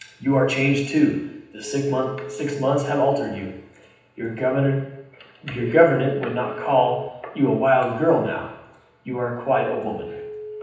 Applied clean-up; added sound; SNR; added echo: none; Telephone; 16 dB; reverberation time 0.9 s.